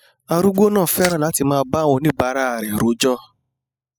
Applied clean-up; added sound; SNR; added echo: classical method spectral subtraction.